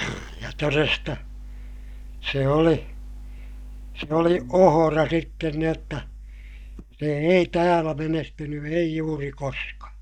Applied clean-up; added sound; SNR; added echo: neural mask model DeepFilterNet 3.